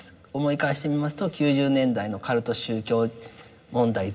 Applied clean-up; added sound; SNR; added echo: none; none; none; reverberation time 0.4 s.